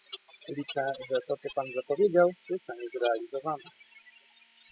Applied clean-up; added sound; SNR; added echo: classical method spectral subtraction.